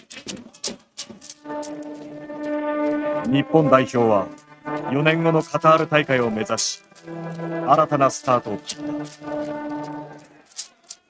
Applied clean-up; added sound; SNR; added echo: neural mask model RNNoise.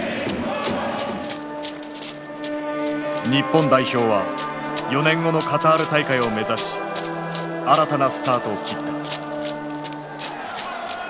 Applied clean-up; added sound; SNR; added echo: none; Run; 13 dB; none.